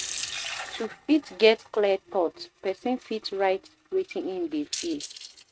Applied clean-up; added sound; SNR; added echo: neural mask model RNNoise.